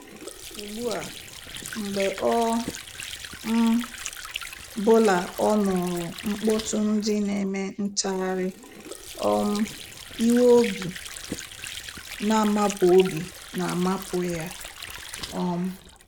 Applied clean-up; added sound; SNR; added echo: none; Sink (filling or washing) / Water; 13 dB; none.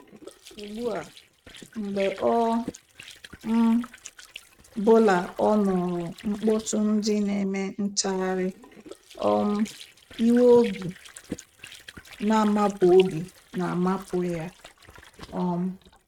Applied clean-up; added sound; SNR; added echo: neural mask model RNNoise.